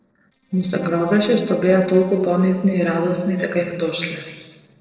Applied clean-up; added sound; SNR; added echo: neural separator model SepFormer DNS4.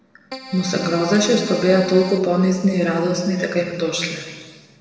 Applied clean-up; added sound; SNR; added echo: none; Keyboard (musical); 15 dB; reverberation time 1.6 s.